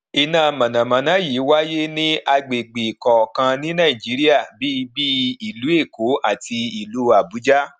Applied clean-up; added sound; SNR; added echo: none; none; none; none.